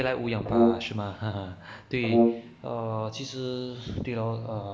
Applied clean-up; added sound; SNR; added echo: none; Brass instrument; -4 dB; reverberation time 2.9 s.